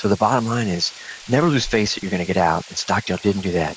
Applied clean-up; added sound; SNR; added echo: neural mask model Resemble Enhance denoiser.